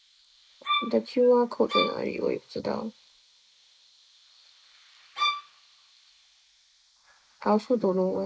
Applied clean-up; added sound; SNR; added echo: neural mask model Resemble Enhance denoiser.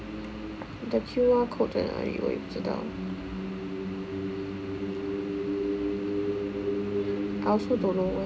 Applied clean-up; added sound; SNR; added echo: none; none; none; none.